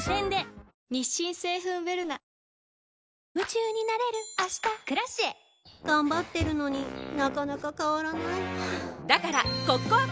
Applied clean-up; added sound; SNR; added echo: none; none; none; none.